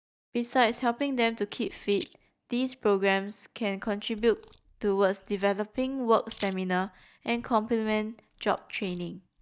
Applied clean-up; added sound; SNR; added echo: neural mask model DeepFilterNet 3.